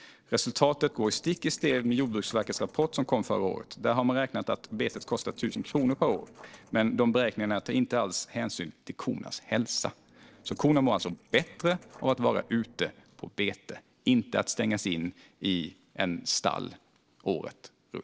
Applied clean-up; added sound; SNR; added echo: neural separator model SepFormer DNS4.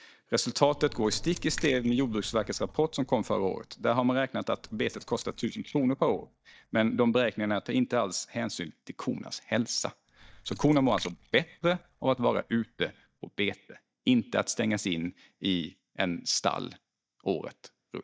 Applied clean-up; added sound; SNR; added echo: neural mask model DeepFilterNet 3.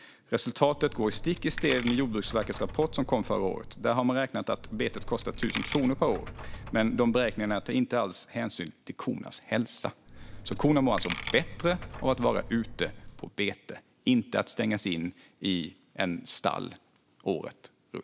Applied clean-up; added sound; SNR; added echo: none; Coin (dropping); 9 dB; none.